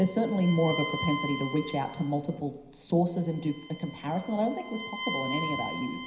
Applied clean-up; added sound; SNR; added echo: none; Bowed string instrument; 6 dB; reverberation time 0.9 s.